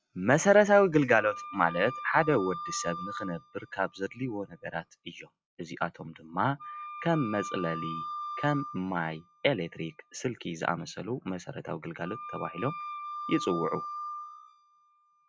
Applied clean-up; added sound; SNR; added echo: classical method log-MMSE.